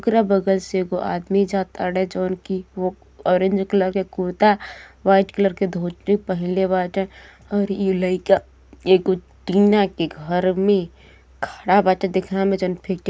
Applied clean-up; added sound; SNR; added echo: none; none; none; none.